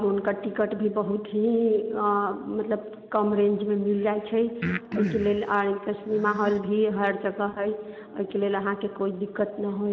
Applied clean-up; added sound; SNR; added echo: none; Breathing; 9 dB; none.